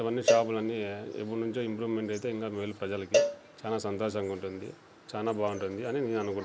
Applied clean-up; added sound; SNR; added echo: none; Cowbell; 0 dB; none.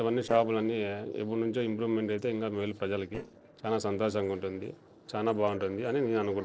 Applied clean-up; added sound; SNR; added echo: neural separator model SepFormer DNS4.